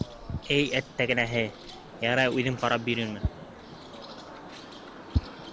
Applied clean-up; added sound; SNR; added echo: none; Bird; 14 dB; none.